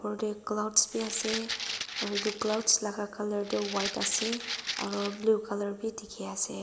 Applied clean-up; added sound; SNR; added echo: none; Rattle (instrument); 5 dB; none.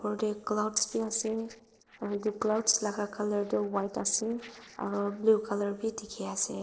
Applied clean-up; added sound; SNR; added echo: neural separator model SepFormer DNS4.